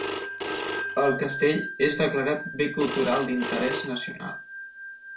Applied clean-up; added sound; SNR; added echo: none; Telephone; 6 dB; reverberation time 0.2 s.